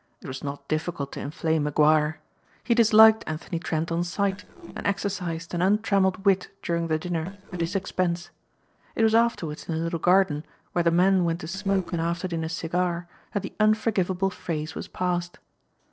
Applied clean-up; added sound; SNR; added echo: neural separator model SepFormer DNS4.